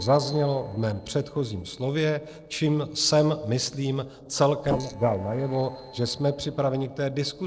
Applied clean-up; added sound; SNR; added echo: neural separator model SepFormer DNS4.